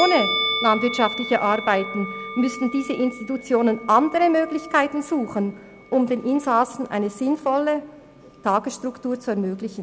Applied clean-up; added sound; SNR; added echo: none; Musical instrument; 10 dB; none.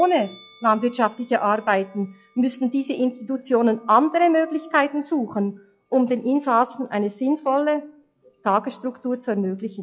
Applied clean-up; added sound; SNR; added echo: classical method log-MMSE.